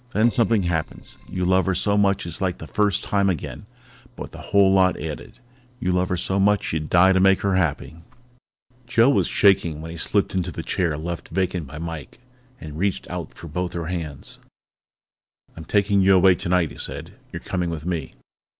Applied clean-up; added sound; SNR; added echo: neural separator model SepFormer DNS4.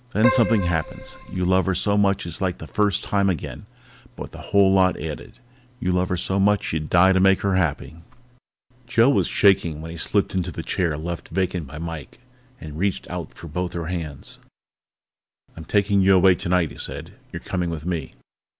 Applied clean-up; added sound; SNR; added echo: none; Keyboard (musical); 6 dB; none.